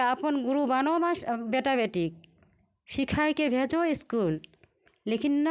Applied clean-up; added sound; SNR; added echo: none; none; none; none.